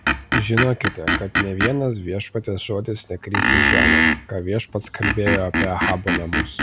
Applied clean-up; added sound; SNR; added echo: none; Screech; -2 dB; none.